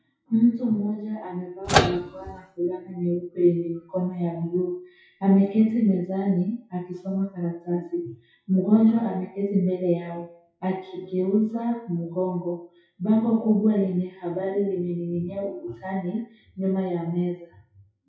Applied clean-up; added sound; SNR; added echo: classical method WPE with log-MMSE.